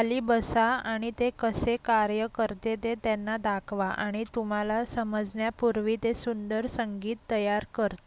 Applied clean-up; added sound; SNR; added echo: none; none; none; none.